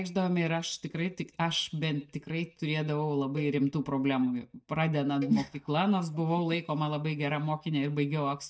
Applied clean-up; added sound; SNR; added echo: neural mask model DeepFilterNet 3.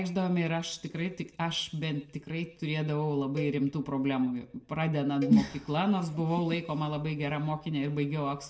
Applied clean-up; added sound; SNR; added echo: none; Cowbell; 17 dB; reverberation time 0.6 s.